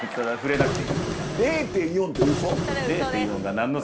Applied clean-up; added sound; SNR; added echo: none; Printer; 3 dB; none.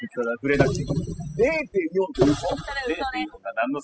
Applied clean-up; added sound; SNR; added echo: classical method spectral subtraction.